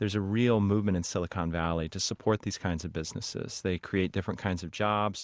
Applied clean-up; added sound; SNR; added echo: none; none; none; none.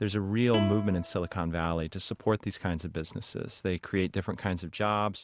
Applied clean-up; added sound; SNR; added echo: none; Plucked string instrument; 11 dB; none.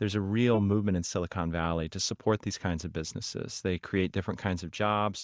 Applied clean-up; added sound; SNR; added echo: neural mask model DeepFilterNet 3.